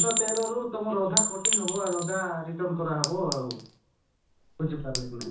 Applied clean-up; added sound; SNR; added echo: none; Chink, clink; 0 dB; reverberation time 0.6 s.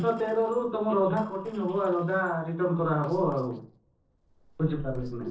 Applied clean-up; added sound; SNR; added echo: neural separator model SepFormer DNS4.